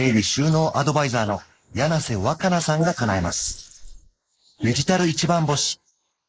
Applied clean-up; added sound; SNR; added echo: neural mask model Resemble Enhance denoiser.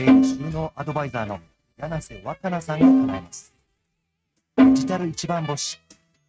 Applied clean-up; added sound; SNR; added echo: neural mask model RNNoise.